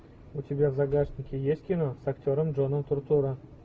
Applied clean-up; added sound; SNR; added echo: none; none; none; none.